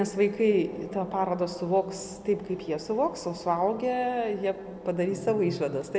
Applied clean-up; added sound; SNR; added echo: none; none; none; none.